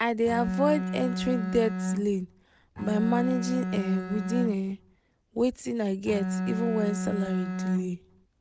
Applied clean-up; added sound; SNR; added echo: none; Bowed string instrument; 3 dB; none.